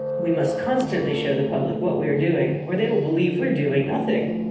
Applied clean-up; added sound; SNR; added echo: none; Piano; 5 dB; reverberation time 0.9 s.